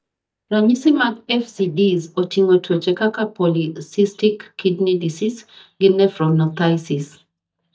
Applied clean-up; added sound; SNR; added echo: neural mask model DeepFilterNet 3.